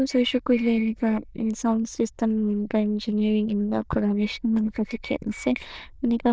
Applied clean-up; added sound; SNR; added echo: neural diffusion model UNIVERSE++.